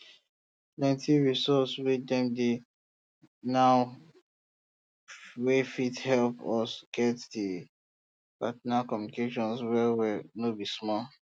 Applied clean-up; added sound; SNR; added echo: none; none; none; none.